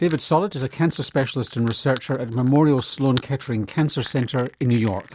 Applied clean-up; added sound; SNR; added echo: none; Crushing; 19 dB; none.